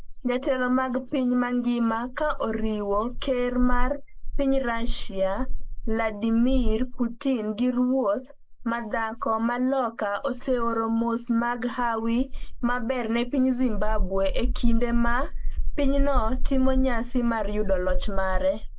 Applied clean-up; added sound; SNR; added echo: neural mask model Resemble Enhance denoiser.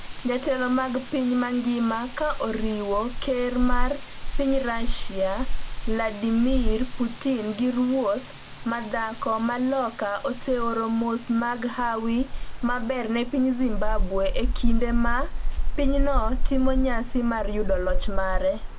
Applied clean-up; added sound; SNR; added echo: none; Rain; 0 dB; none.